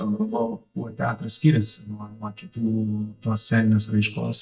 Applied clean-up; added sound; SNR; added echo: neural mask model DeepFilterNet 3.